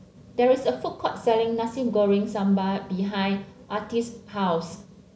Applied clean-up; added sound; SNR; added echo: none; none; none; none.